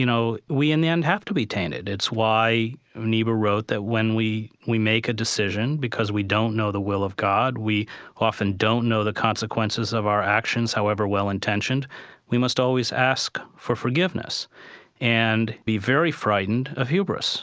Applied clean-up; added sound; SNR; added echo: none; none; none; none.